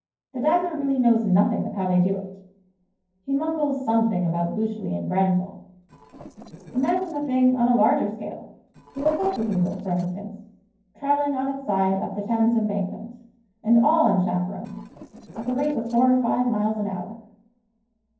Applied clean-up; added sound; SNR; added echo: neural separator model SepFormer DNS4.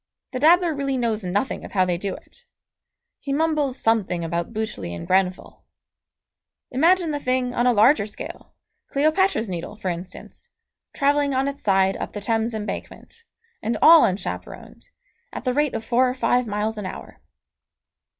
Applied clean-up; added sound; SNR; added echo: none; none; none; none.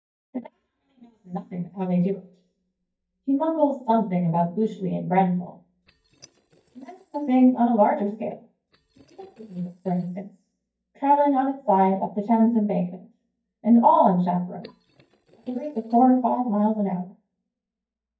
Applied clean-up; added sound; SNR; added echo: neural mask model DeepFilterNet 3.